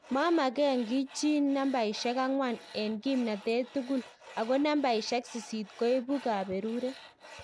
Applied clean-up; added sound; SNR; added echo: none; Tools; 20 dB; none.